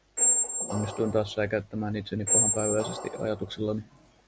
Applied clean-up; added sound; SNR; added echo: none; Squeak; -3 dB; none.